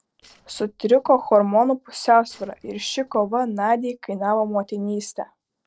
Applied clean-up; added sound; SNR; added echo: neural separator model SepFormer DNS4.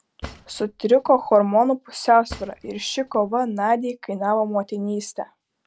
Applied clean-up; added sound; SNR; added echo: none; Cutlery, silverware / Drawer open or close; 20 dB; none.